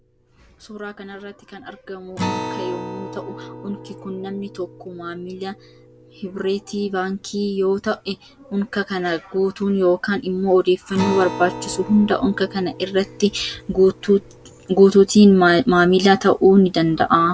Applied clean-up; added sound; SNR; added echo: none; Acoustic guitar; 16 dB; none.